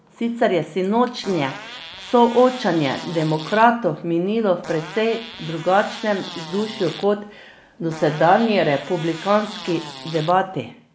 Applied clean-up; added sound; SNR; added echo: none; Fart; 16 dB; none.